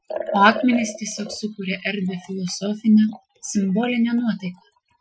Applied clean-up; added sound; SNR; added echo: classical method Wiener filter.